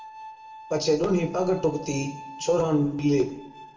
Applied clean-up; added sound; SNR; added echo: none; Bowed string instrument; 17 dB; reverberation time 0.6 s.